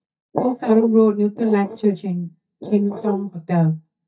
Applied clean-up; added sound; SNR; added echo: neural mask model DeepFilterNet 3.